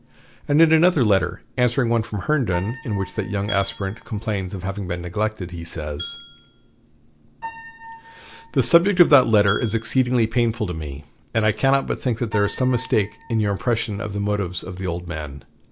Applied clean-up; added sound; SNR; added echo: none; Piano + Glass; 19 dB; none.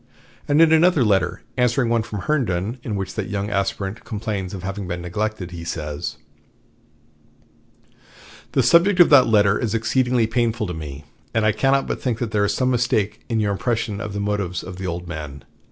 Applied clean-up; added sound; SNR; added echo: none; none; none; none.